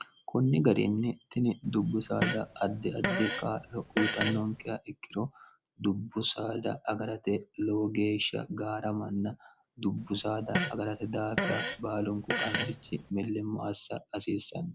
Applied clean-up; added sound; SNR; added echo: none; Fart; 2 dB; none.